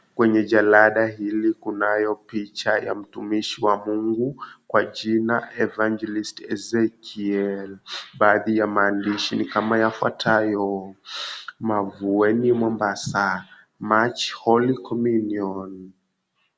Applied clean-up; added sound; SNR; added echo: none; none; none; none.